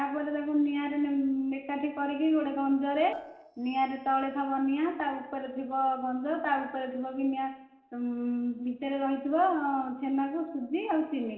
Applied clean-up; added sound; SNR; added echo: neural separator model SepFormer DNS4.